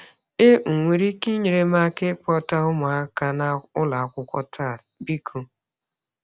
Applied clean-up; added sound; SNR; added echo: none; none; none; none.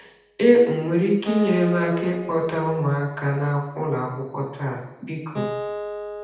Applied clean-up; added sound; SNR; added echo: none; Acoustic guitar; 11 dB; reverberation time 0.8 s.